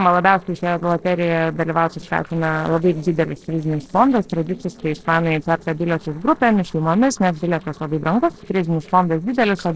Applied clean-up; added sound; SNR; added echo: neural separator model SepFormer DNS4.